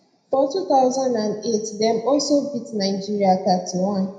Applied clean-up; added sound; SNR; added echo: none; none; none; reverberation time 0.7 s.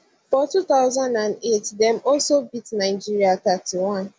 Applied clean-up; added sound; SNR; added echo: none; none; none; none.